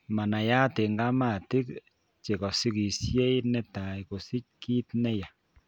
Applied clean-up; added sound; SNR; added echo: none; none; none; none.